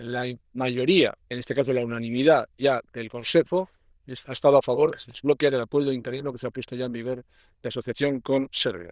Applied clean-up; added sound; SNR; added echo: neural diffusion model UNIVERSE++.